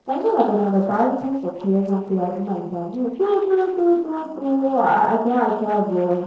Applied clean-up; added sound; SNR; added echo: neural separator model SepFormer DNS4.